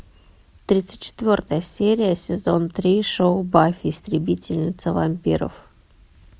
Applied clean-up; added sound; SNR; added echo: none; none; none; none.